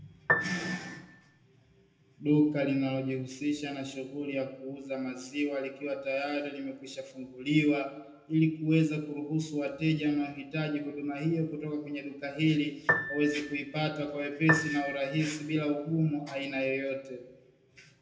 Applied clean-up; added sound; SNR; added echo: none; Piano; 2 dB; reverberation time 0.7 s.